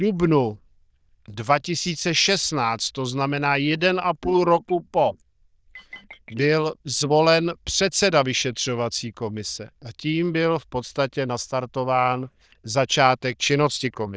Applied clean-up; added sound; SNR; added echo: neural diffusion model UNIVERSE++.